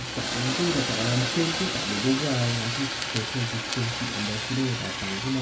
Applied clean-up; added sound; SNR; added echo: none; Fire; 2 dB; reverberation time 2.0 s.